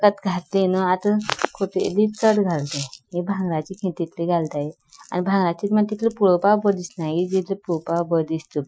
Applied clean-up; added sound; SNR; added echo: classical method Wiener filter.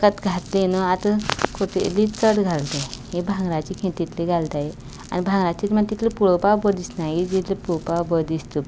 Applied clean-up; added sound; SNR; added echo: none; Engine; 17 dB; none.